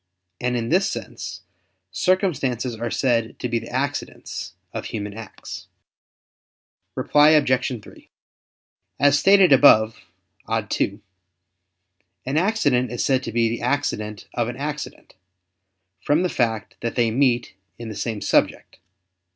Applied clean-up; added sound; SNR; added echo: none; none; none; none.